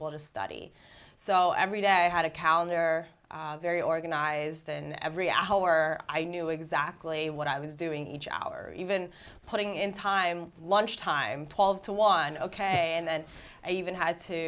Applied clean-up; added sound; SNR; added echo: none; none; none; none.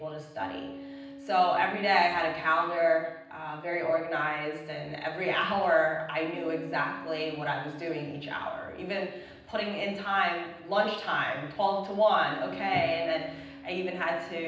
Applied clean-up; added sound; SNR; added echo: none; Bass guitar; 18 dB; reverberation time 0.9 s.